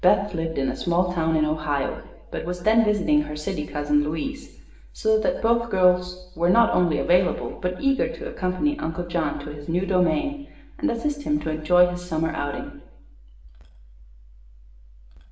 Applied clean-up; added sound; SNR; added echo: none; none; none; reverberation time 0.8 s.